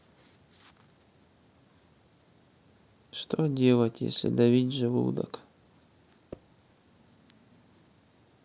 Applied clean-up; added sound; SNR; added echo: none; Percussion; 18 dB; none.